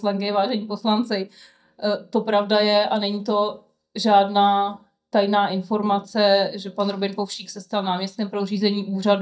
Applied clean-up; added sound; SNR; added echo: neural mask model DeepFilterNet 3.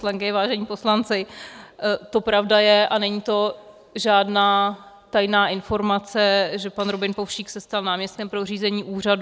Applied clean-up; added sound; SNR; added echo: none; none; none; none.